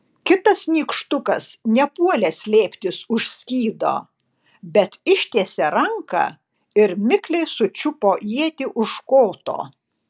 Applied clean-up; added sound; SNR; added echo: none; none; none; none.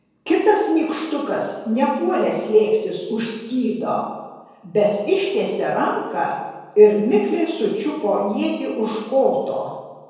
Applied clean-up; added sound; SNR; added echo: none; none; none; reverberation time 1.2 s.